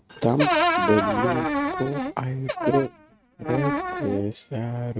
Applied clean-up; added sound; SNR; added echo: neural mask model RNNoise.